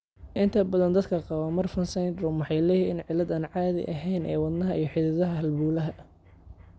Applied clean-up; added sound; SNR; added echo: none; none; none; none.